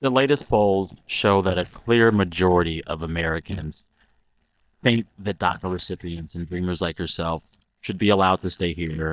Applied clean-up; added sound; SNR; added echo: neural mask model DeepFilterNet 3.